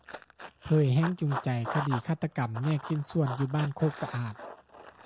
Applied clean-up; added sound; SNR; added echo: none; Run; 11 dB; none.